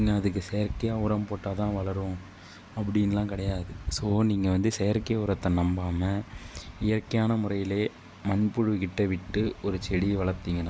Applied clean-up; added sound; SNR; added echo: none; none; none; none.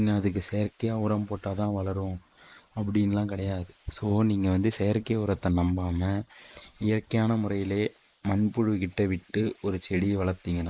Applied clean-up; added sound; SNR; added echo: neural mask model Resemble Enhance denoiser.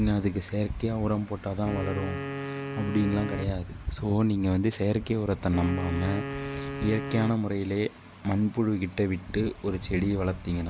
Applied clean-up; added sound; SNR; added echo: none; Wind instrument, woodwind instrument; 9 dB; none.